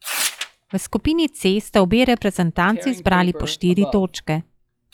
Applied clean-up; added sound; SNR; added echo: classical method log-MMSE.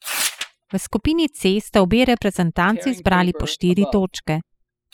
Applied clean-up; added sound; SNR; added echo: classical method spectral subtraction.